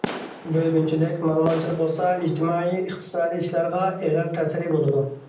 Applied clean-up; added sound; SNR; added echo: none; Fireworks; 15 dB; reverberation time 0.6 s.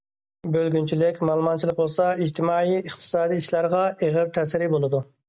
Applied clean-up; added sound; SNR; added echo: none; none; none; none.